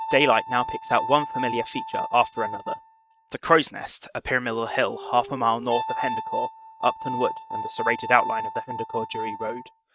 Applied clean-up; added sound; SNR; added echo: neural mask model RNNoise.